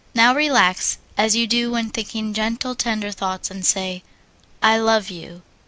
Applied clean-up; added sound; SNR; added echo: none; none; none; none.